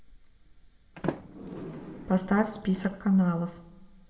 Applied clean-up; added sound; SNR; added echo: none; Sliding door; 14 dB; reverberation time 0.9 s.